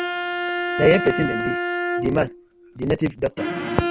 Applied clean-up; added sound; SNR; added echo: none; Bowed string instrument; 3 dB; none.